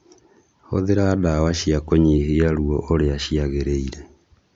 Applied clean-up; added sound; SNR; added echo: none; none; none; none.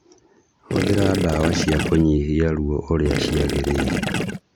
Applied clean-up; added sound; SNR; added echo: none; Gurgling / Liquid; 2 dB; none.